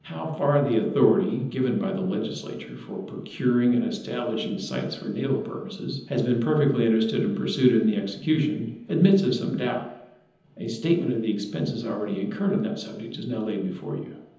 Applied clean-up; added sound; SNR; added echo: none; none; none; reverberation time 0.9 s.